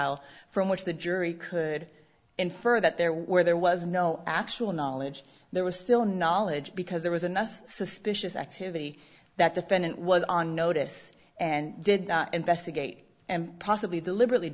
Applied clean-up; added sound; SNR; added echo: none; none; none; none.